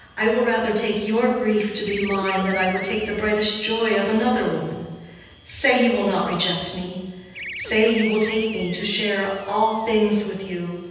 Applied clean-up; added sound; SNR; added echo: none; Animal; 15 dB; reverberation time 1.1 s.